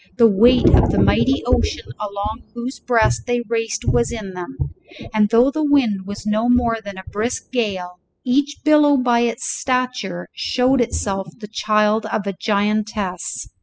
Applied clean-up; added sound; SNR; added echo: classical method spectral subtraction.